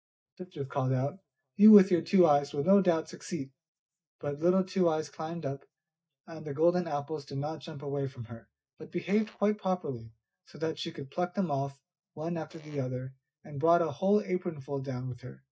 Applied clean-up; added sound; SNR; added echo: neural mask model DeepFilterNet 3.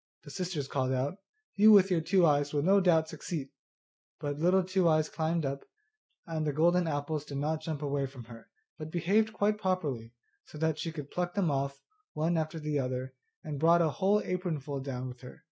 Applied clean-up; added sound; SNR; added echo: none; none; none; none.